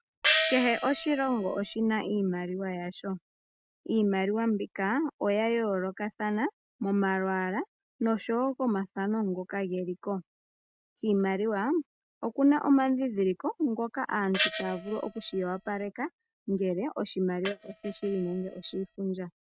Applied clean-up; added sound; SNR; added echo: neural mask model RNNoise.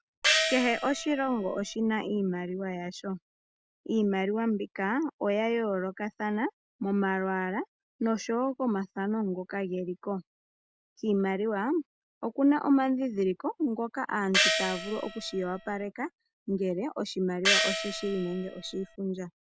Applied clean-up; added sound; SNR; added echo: none; Gong; 0 dB; none.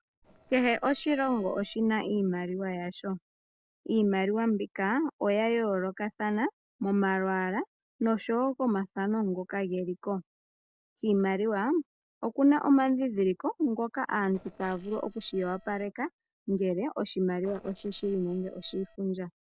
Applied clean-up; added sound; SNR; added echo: neural separator model SepFormer DNS4.